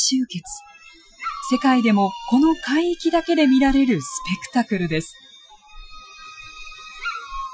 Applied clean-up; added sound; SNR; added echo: classical method Wiener filter.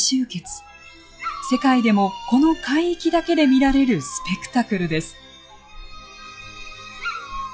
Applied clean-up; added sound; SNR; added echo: classical method log-MMSE.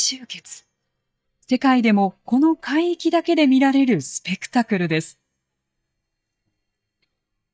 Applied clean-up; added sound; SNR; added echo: neural mask model DeepFilterNet 3.